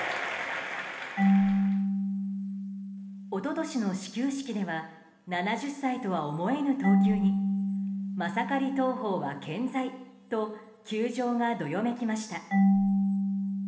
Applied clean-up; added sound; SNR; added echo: none; Marimba, xylophone / Wood; -2 dB; reverberation time 1.1 s.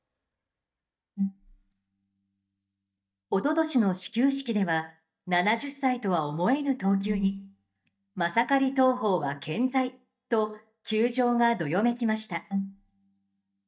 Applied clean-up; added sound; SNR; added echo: neural mask model DeepFilterNet 3.